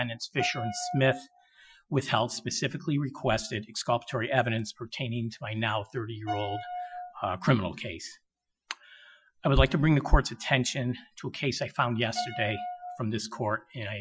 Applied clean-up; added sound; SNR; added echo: classical method Wiener filter.